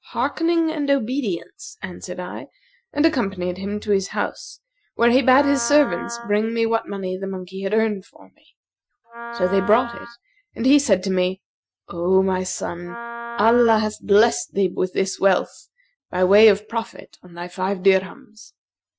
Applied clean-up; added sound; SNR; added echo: classical method Wiener filter.